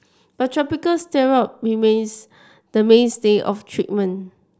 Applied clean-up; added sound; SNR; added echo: none; none; none; none.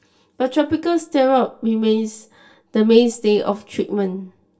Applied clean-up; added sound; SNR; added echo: none; none; none; reverberation time 0.2 s.